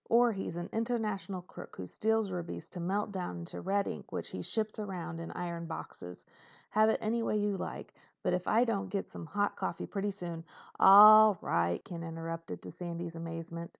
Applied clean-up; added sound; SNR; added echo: none; none; none; none.